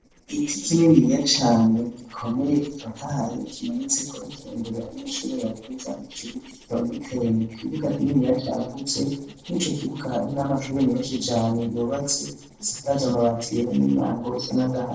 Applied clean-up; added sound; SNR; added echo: neural separator model SepFormer DNS4.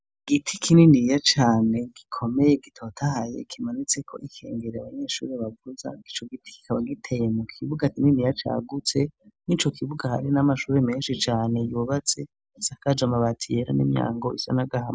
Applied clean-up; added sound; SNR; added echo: none; none; none; none.